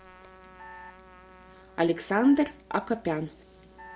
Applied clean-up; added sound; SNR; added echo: none; Trumpet + Alarm; 19 dB; none.